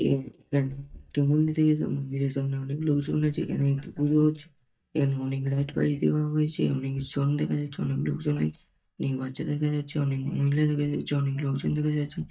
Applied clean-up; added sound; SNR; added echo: neural mask model DeepFilterNet 3.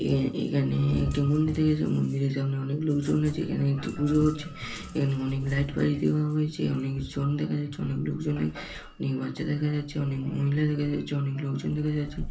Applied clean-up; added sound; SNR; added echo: none; Cat; 15 dB; reverberation time 0.3 s.